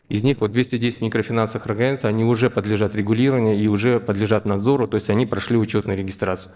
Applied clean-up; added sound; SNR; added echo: neural separator model SepFormer DNS4.